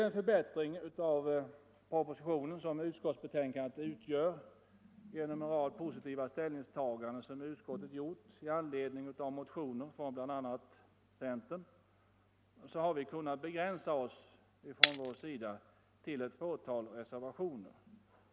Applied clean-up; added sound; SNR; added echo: none; Shatter; -1 dB; none.